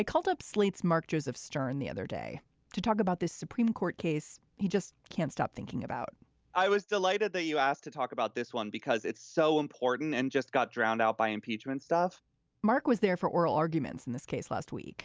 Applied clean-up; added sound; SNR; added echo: none; none; none; none.